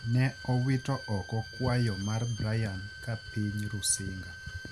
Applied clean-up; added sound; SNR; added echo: none; Bowed string instrument; 14 dB; none.